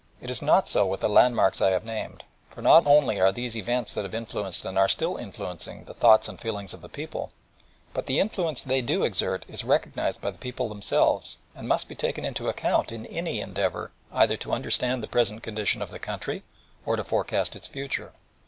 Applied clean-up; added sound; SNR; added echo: none; none; none; none.